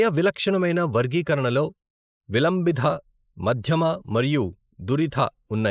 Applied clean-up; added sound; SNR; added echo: neural mask model Resemble Enhance denoiser.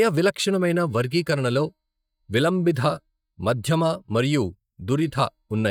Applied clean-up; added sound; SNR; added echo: neural mask model DeepFilterNet 3.